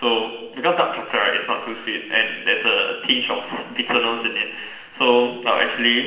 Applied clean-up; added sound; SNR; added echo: none; none; none; reverberation time 1.0 s.